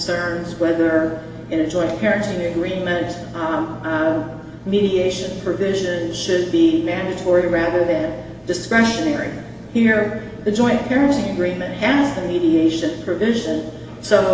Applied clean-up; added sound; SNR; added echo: none; none; none; reverberation time 2.3 s.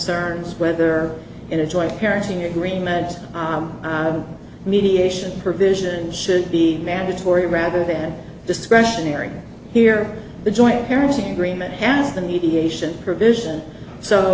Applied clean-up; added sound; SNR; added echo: none; none; none; none.